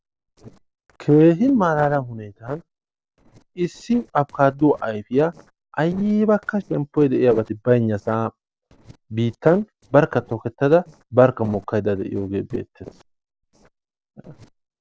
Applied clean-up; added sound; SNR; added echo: neural separator model SepFormer DNS4.